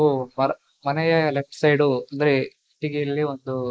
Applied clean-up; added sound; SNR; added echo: neural mask model Resemble Enhance denoiser.